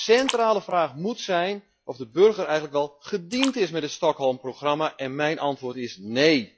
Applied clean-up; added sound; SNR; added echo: classical method log-MMSE.